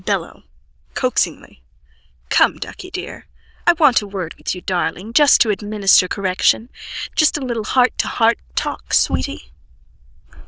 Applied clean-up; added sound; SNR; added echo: neural diffusion model UNIVERSE++.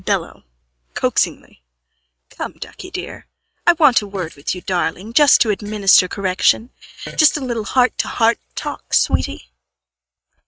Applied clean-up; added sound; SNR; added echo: neural mask model RNNoise.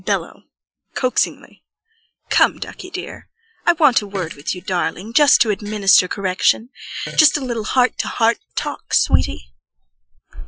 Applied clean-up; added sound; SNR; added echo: classical method Wiener filter.